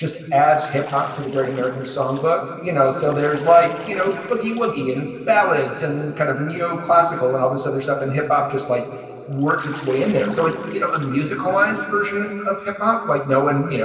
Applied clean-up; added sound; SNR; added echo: neural separator model SepFormer DNS4.